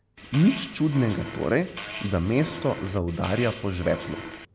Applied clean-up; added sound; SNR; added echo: none; Fart; 12 dB; none.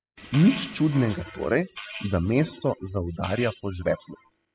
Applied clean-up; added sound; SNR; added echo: classical method spectral subtraction.